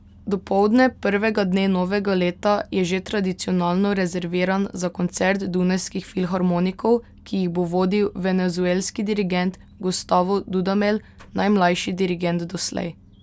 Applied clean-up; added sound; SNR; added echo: none; none; none; none.